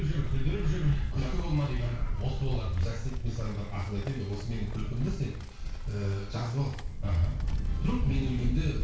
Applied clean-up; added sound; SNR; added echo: none; Livestock, farm animals, working animals; 0 dB; reverberation time 0.6 s.